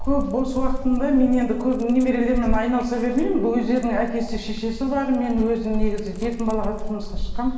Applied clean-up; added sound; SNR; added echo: none; Dog; 5 dB; reverberation time 1.2 s.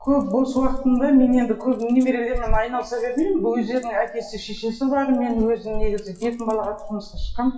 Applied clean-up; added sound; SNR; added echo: classical method WPE with log-MMSE.